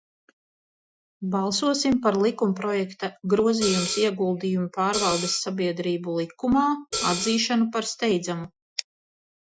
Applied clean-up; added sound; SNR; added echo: classical method Wiener filter.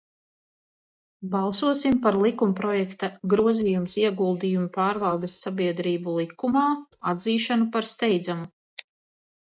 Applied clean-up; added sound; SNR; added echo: neural mask model DeepFilterNet 3.